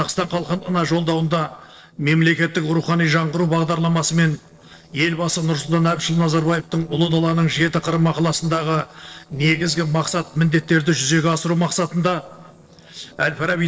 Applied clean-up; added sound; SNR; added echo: neural separator model SepFormer DNS4.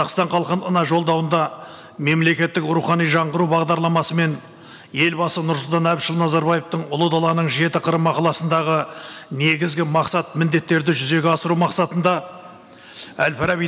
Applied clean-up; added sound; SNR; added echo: none; none; none; none.